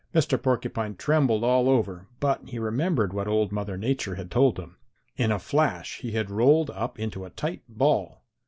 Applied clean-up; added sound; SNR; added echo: none; none; none; none.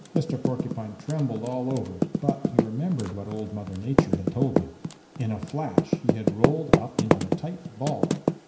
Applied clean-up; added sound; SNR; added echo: none; Typing; -3 dB; reverberation time 0.9 s.